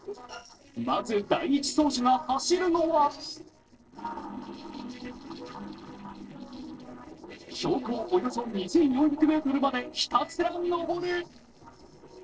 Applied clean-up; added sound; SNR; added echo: neural separator model SepFormer DNS4.